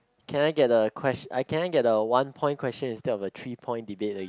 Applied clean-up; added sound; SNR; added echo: none; none; none; none.